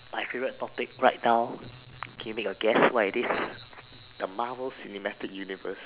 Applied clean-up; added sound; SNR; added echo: none; none; none; none.